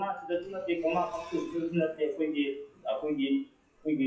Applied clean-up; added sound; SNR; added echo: classical method WPE with log-MMSE.